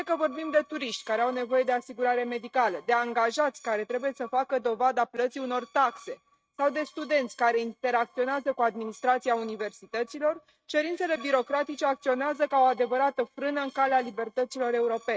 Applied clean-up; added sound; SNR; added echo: neural mask model RNNoise.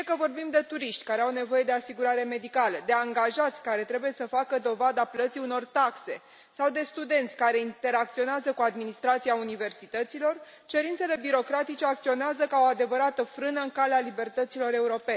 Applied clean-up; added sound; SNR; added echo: none; none; none; none.